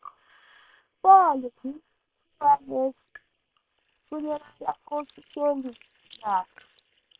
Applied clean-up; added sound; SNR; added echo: neural separator model SepFormer WHAM!.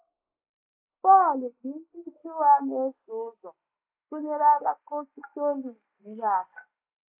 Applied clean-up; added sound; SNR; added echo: neural mask model Resemble Enhance denoiser.